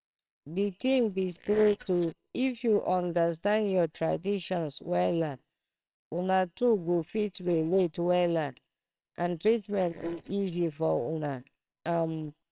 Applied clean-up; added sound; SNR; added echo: neural separator model SepFormer WHAMR!.